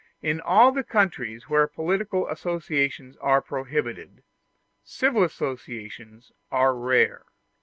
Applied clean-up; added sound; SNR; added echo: none; none; none; none.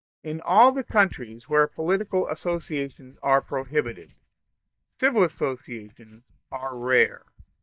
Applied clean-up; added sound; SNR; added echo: neural mask model DeepFilterNet 3.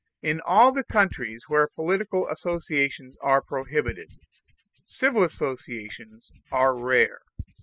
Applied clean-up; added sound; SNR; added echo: classical method spectral subtraction.